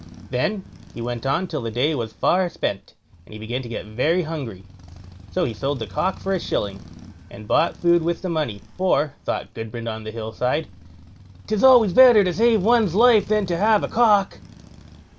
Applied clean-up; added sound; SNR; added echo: none; Motorcycle; 20 dB; none.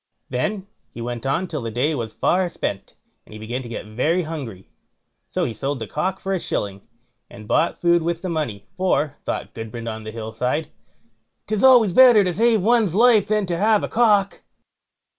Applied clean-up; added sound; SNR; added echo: none; none; none; none.